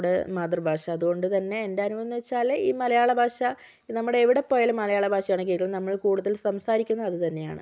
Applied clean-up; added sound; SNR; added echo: none; none; none; none.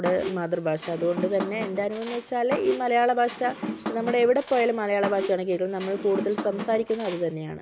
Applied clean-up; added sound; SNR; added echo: none; Squeak; 10 dB; none.